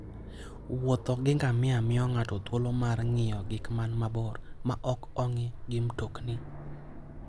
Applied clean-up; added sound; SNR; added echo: none; Aircraft; 10 dB; none.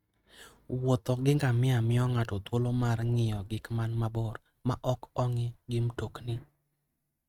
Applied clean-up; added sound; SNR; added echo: neural mask model RNNoise.